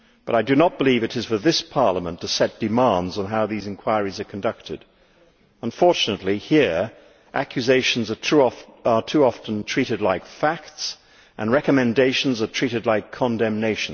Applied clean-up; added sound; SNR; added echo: none; none; none; none.